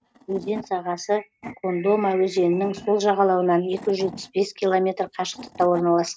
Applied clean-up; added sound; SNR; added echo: neural mask model RNNoise.